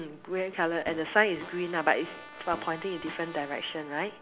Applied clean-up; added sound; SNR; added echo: none; Fart + Trumpet; 16 dB; none.